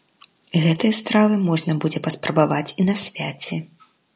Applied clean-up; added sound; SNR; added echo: none; none; none; none.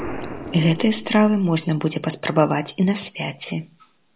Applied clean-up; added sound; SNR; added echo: none; Explosion; 15 dB; none.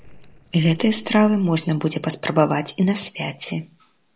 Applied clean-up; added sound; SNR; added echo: neural separator model SepFormer DNS4.